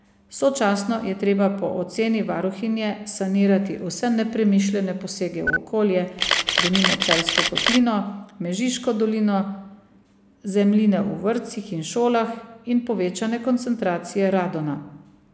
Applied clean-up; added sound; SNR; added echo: none; Camera; 0 dB; none.